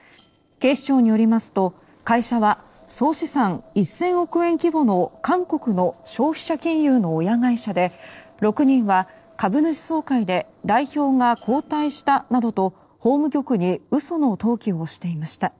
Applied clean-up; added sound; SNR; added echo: neural separator model SepFormer DNS4.